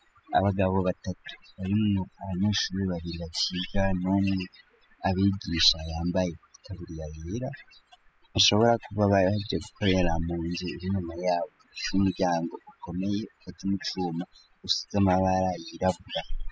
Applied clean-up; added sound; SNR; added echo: classical method spectral subtraction.